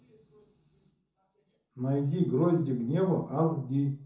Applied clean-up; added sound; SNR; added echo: none; none; none; reverberation time 0.6 s.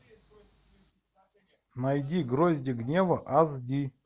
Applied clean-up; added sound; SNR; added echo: none; none; none; none.